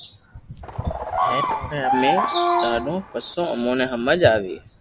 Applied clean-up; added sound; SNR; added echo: none; Brass instrument + Bird vocalization, bird call, bird song; -1 dB; none.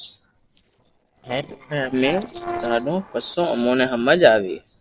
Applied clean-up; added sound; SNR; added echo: neural separator model SepFormer DNS4.